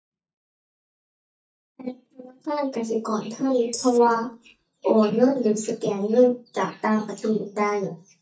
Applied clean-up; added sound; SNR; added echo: neural mask model DeepFilterNet 3.